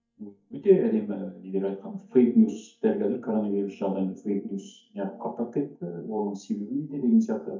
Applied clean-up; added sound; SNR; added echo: neural mask model DeepFilterNet 3.